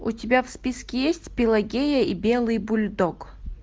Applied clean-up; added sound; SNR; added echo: none; none; none; none.